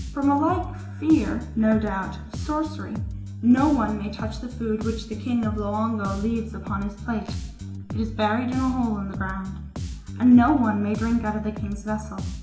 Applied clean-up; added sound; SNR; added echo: none; Bass guitar; 8 dB; reverberation time 0.8 s.